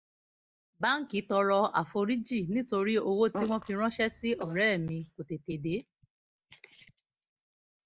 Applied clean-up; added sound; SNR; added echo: neural mask model DeepFilterNet 3.